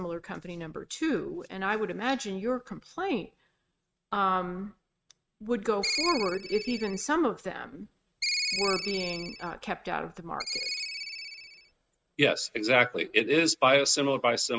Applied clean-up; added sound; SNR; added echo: neural mask model RNNoise.